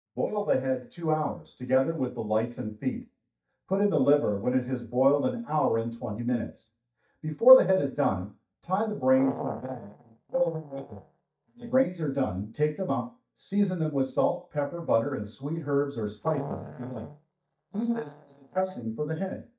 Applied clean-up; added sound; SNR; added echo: neural mask model DeepFilterNet 3.